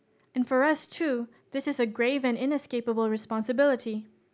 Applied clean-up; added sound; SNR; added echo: none; none; none; none.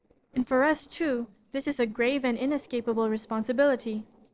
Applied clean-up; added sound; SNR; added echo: neural separator model SepFormer DNS4.